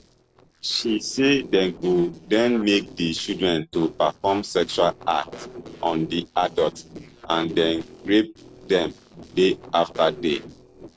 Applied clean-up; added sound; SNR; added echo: neural separator model SepFormer DNS4.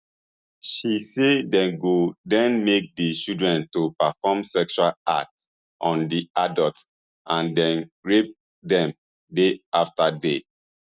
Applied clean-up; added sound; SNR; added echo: none; none; none; none.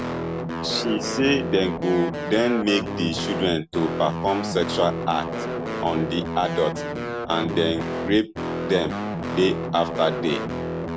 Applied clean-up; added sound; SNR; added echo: none; Guitar; 4 dB; none.